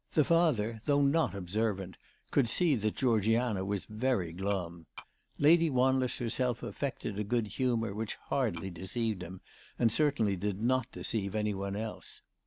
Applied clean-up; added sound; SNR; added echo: none; Tap / Glass; 18 dB; none.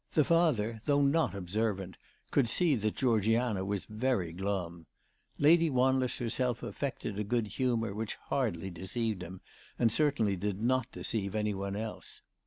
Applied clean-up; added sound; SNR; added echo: none; none; none; none.